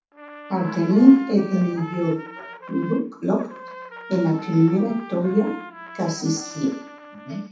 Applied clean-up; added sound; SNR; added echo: none; Trumpet; 17 dB; reverberation time 0.7 s.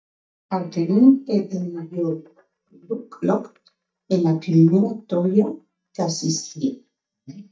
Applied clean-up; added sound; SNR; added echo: neural mask model DeepFilterNet 3.